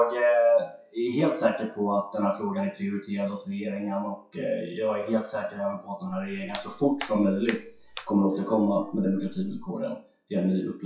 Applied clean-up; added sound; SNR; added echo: classical method WPE with log-MMSE.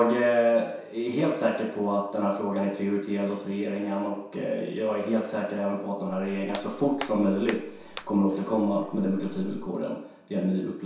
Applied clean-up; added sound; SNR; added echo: none; Hands; 15 dB; reverberation time 0.7 s.